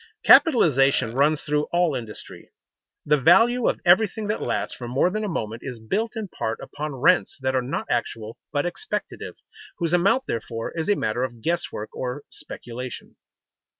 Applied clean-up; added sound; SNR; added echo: neural mask model RNNoise.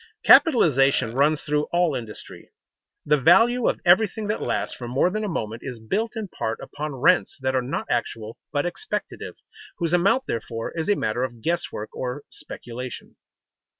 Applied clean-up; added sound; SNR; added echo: none; Burping, eructation; 20 dB; none.